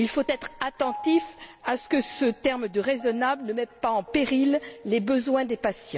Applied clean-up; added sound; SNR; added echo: none; Piano; 17 dB; none.